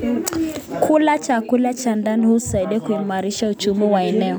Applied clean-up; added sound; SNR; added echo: none; none; none; none.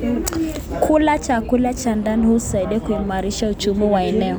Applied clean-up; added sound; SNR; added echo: none; Subway, metro, underground / Train; 12 dB; none.